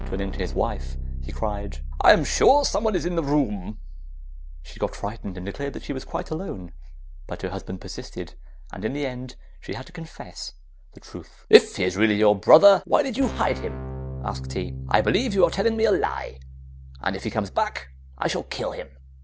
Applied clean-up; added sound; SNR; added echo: none; Keyboard (musical); 10 dB; none.